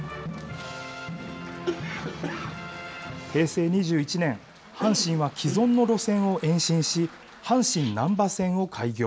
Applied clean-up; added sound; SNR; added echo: none; Cough; 15 dB; none.